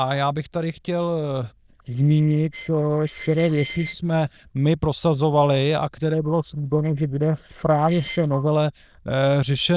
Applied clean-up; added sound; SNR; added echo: neural diffusion model UNIVERSE++.